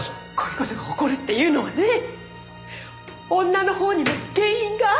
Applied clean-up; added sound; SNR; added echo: none; Slam; 16 dB; none.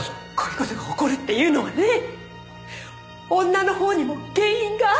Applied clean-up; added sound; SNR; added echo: none; none; none; none.